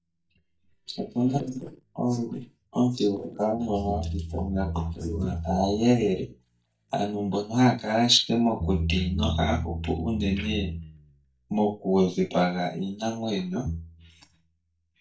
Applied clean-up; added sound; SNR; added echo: neural mask model DeepFilterNet 3.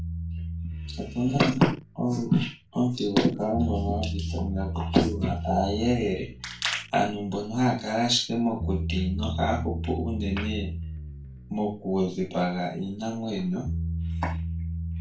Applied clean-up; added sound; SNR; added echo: none; Bass guitar; 6 dB; reverberation time 0.3 s.